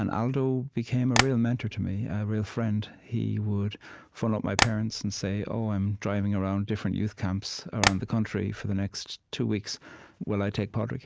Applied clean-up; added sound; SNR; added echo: none; Tap; 2 dB; none.